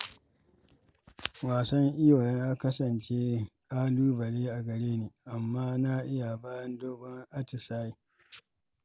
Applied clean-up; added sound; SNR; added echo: none; none; none; none.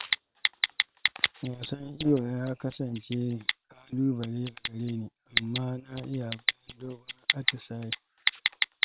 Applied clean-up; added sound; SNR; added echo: neural separator model SepFormer WHAM!.